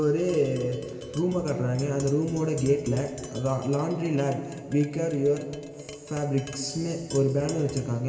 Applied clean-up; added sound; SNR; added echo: none; Tap; 19 dB; reverberation time 2.6 s.